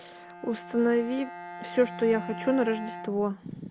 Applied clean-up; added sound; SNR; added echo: none; Bowed string instrument; 12 dB; none.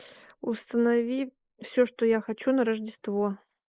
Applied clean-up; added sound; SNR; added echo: neural mask model Resemble Enhance denoiser.